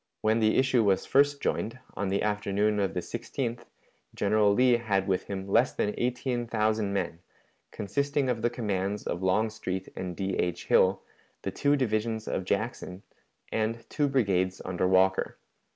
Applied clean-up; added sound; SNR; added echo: none; none; none; none.